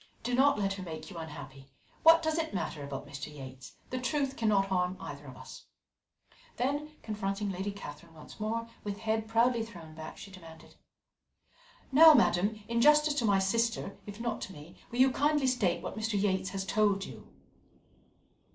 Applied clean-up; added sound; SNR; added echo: none; none; none; none.